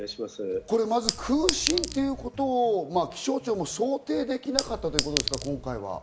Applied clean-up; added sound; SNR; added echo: none; Chink, clink; 3 dB; none.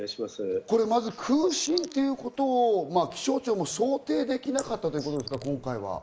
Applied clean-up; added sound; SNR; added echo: neural mask model Resemble Enhance denoiser.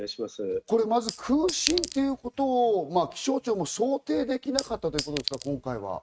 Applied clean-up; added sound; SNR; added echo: neural mask model RNNoise.